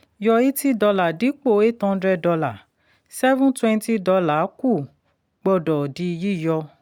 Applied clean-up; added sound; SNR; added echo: none; none; none; none.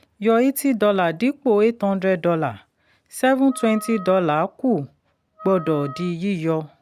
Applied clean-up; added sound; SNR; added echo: none; Wind instrument, woodwind instrument; 19 dB; none.